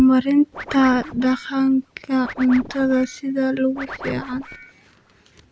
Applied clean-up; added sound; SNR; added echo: none; Scratching (performance technique); 16 dB; none.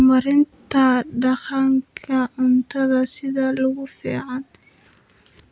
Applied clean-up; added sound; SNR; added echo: none; none; none; none.